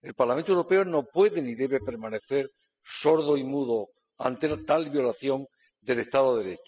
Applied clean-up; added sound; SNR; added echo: classical method spectral subtraction.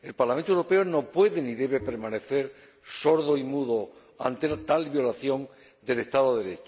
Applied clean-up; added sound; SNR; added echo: none; Bowed string instrument; 20 dB; none.